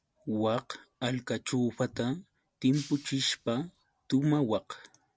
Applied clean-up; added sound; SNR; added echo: none; Shatter; 19 dB; none.